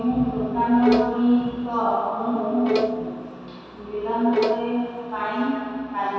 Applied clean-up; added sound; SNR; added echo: none; Bowed string instrument; 5 dB; reverberation time 2.1 s.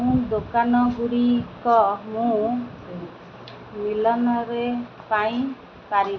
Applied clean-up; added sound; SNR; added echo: none; none; none; none.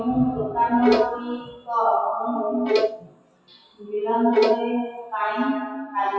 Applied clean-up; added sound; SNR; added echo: classical method WPE with log-MMSE.